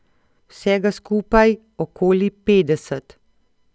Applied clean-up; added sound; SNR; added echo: none; none; none; none.